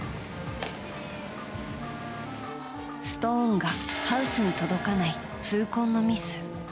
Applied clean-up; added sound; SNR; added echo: none; Wind instrument, woodwind instrument; 12 dB; none.